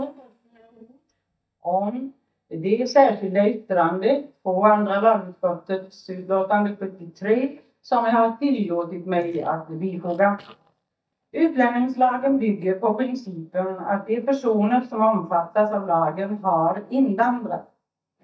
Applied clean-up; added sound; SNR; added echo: neural mask model DeepFilterNet 3.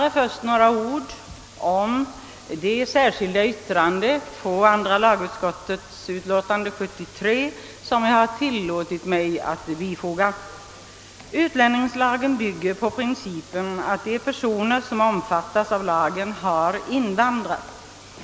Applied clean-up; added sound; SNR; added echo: none; none; none; none.